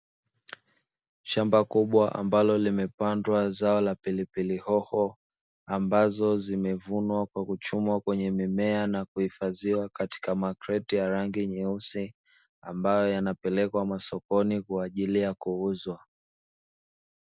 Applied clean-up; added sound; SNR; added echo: none; none; none; none.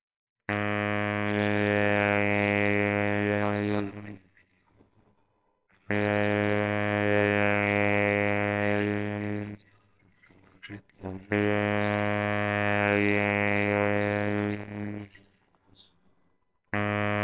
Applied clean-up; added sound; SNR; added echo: neural separator model SepFormer WHAMR!.